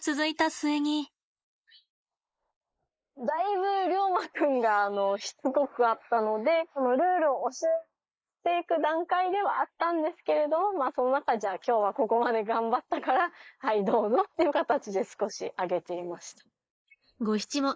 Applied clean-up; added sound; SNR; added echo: neural mask model Resemble Enhance denoiser.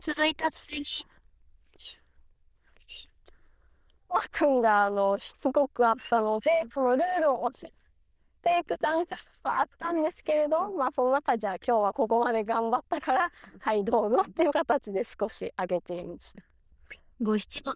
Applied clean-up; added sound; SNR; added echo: neural diffusion model UNIVERSE++.